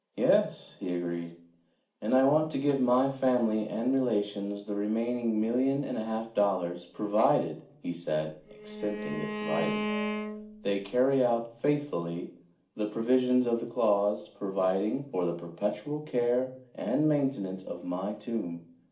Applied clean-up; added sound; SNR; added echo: none; Bowed string instrument; 6 dB; reverberation time 0.4 s.